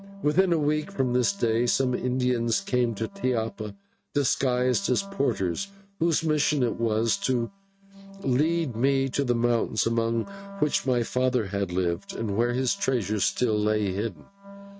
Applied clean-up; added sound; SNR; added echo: neural mask model RNNoise.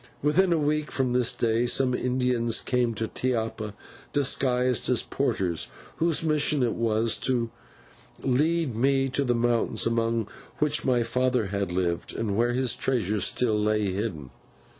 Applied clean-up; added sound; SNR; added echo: none; none; none; none.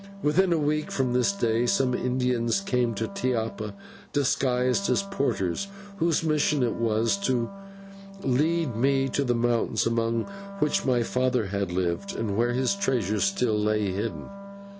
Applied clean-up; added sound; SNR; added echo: none; Wind instrument, woodwind instrument; 14 dB; none.